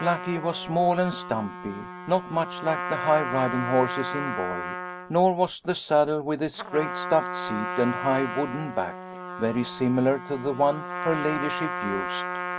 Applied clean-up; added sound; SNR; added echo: none; Trumpet; 7 dB; none.